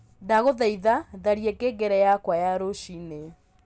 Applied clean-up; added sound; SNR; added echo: none; none; none; none.